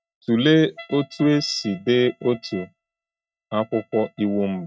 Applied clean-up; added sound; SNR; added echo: neural mask model RNNoise.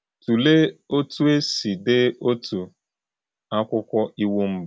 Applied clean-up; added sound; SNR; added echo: none; none; none; none.